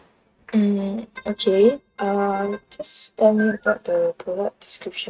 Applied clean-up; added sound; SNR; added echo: neural mask model RNNoise.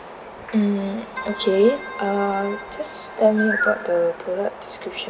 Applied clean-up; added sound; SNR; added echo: none; Keyboard (musical); 15 dB; none.